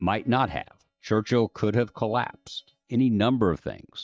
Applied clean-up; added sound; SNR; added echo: neural mask model DeepFilterNet 3.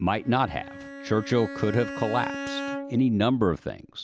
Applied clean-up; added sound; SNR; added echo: none; Bowed string instrument; 11 dB; none.